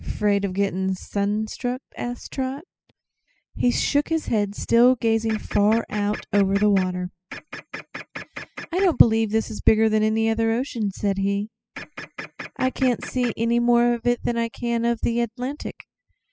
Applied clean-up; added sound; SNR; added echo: classical method spectral subtraction.